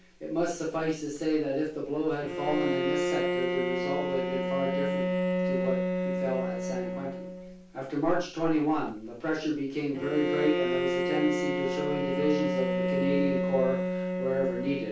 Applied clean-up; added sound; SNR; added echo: none; Bowed string instrument; 0 dB; reverberation time 0.3 s.